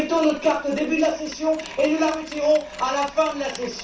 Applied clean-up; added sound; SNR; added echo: none; Mechanisms; 18 dB; reverberation time 0.4 s.